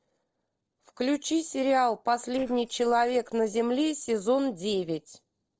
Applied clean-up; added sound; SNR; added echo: neural separator model SepFormer DNS4.